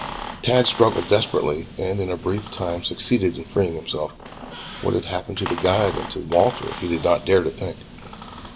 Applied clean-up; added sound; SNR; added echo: none; Squeak; 13 dB; reverberation time 0.5 s.